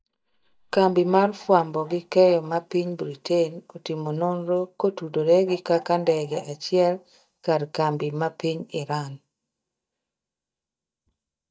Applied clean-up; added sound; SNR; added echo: neural mask model DeepFilterNet 3.